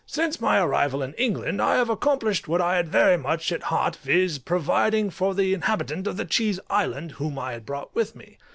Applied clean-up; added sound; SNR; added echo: none; none; none; none.